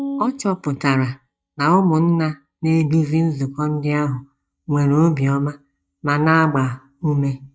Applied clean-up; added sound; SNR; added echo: neural mask model DeepFilterNet 3.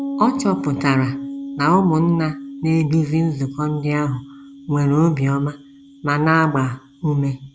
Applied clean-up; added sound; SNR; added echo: none; Piano; 12 dB; none.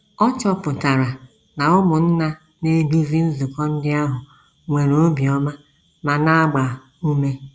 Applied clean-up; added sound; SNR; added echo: none; none; none; none.